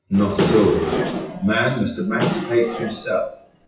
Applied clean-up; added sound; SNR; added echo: classical method WPE with log-MMSE.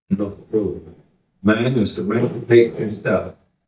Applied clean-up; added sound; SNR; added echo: neural mask model DeepFilterNet 3.